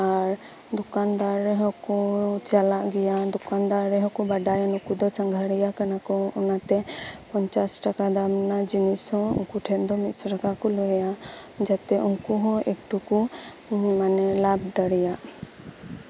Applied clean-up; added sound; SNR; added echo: none; none; none; none.